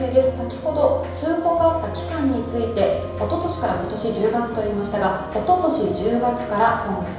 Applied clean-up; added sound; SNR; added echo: none; none; none; reverberation time 0.9 s.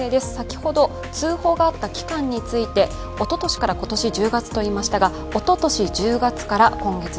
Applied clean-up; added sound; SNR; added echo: none; none; none; none.